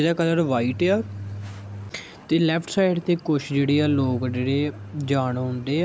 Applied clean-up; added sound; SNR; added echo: none; none; none; none.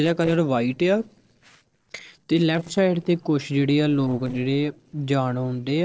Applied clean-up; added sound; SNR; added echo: neural separator model SepFormer DNS4.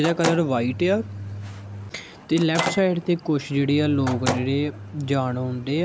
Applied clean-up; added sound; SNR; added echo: none; Microwave oven; 10 dB; none.